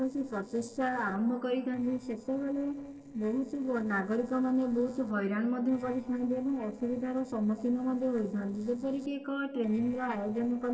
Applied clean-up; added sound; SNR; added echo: neural separator model SepFormer DNS4.